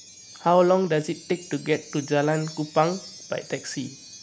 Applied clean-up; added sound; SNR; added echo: none; Wind chime; 19 dB; none.